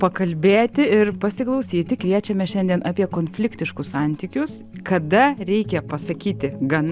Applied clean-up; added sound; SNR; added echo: none; none; none; none.